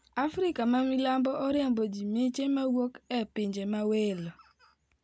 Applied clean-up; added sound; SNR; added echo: none; none; none; none.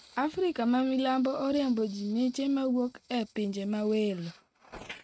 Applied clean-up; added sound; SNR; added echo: neural mask model RNNoise.